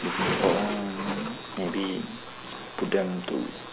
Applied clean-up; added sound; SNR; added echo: none; Thunder; 4 dB; none.